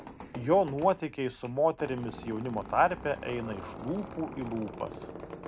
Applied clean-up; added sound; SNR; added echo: none; Squeak; 13 dB; none.